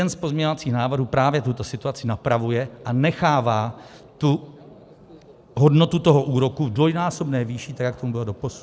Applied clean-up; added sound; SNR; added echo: none; none; none; none.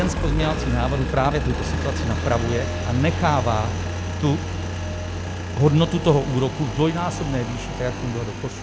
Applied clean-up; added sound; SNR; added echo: none; Engine; 3 dB; none.